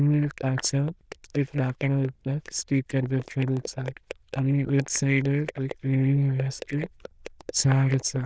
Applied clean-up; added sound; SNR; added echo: neural diffusion model UNIVERSE++.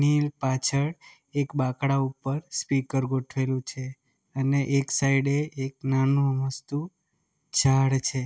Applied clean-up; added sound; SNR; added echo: none; none; none; none.